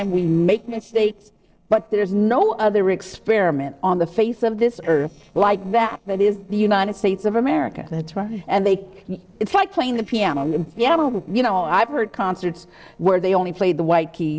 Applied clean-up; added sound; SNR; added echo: neural separator model SepFormer DNS4.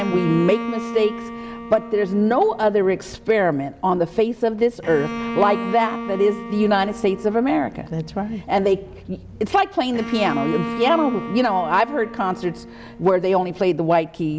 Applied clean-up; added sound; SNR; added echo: none; Bowed string instrument; 11 dB; none.